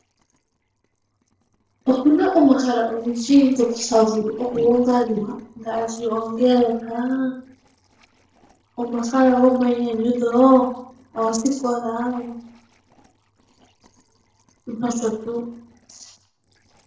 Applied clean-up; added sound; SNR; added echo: neural separator model SepFormer DNS4.